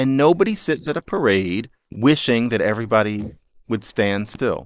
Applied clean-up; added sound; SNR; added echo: neural mask model Resemble Enhance denoiser.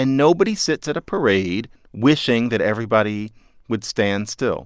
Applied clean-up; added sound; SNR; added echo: none; none; none; none.